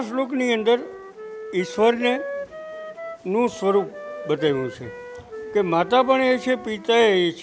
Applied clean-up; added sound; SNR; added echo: none; Wind instrument, woodwind instrument; 14 dB; none.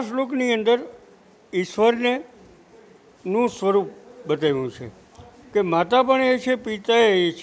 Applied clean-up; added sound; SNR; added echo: none; none; none; none.